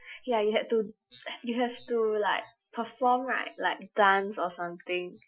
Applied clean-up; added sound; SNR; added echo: classical method Wiener filter.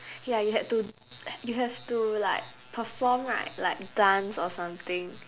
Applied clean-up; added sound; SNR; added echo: none; none; none; none.